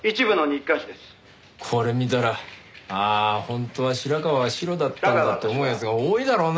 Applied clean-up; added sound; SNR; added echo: none; none; none; none.